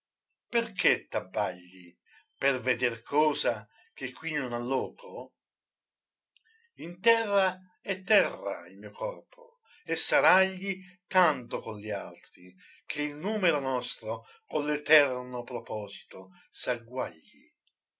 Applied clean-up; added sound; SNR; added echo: none; none; none; none.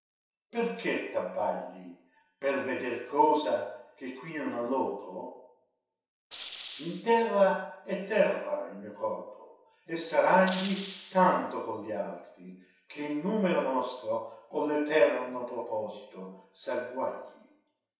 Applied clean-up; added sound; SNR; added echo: neural separator model SepFormer DNS4.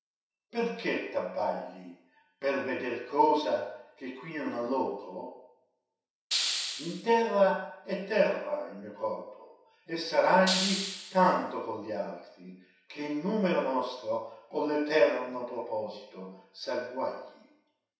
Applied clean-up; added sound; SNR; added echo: none; Hiss; 4 dB; reverberation time 0.7 s.